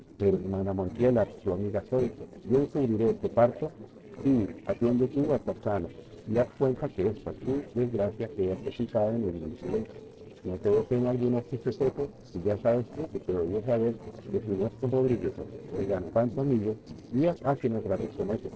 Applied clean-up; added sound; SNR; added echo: neural separator model SepFormer DNS4.